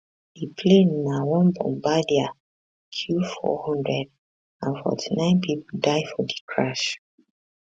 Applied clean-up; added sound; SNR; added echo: none; none; none; none.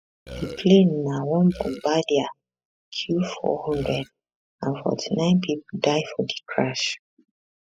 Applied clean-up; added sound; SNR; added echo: classical method spectral subtraction.